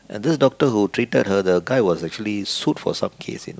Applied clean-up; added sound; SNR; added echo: none; none; none; none.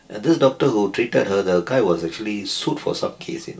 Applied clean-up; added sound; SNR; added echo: none; none; none; reverberation time 0.2 s.